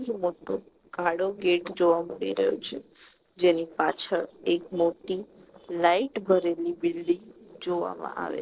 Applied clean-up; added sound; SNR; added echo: neural separator model SepFormer DNS4.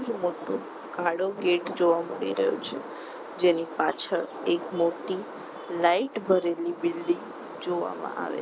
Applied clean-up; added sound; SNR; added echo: none; none; none; none.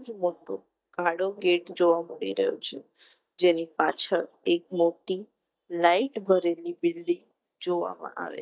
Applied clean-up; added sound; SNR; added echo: neural mask model DeepFilterNet 3.